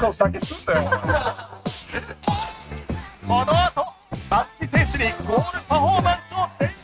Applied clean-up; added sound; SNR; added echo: neural mask model RNNoise.